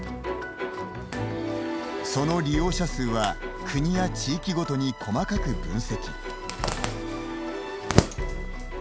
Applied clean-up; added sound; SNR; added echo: none; Zipper (clothing); 7 dB; none.